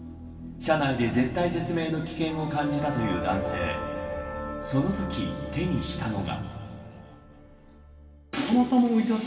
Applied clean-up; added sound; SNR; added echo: none; none; none; reverberation time 2.4 s.